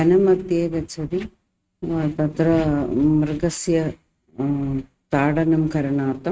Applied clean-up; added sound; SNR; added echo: neural mask model RNNoise.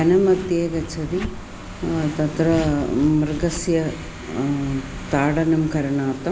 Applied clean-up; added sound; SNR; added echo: none; Zipper (clothing) + Bird vocalization, bird call, bird song; 13 dB; none.